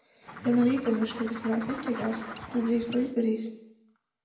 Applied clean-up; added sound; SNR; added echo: none; Bird; 12 dB; reverberation time 0.9 s.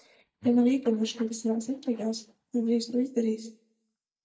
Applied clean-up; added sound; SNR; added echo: neural mask model DeepFilterNet 3.